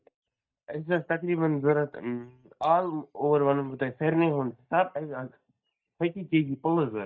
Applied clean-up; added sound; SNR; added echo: neural mask model DeepFilterNet 3.